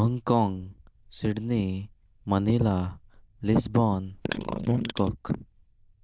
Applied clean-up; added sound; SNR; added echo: neural diffusion model UNIVERSE++.